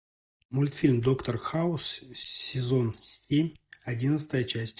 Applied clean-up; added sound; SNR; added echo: neural mask model DeepFilterNet 3.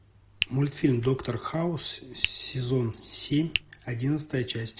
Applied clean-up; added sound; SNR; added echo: none; Finger snapping; 7 dB; none.